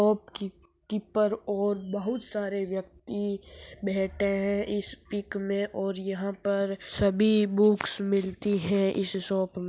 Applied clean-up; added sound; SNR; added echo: none; none; none; none.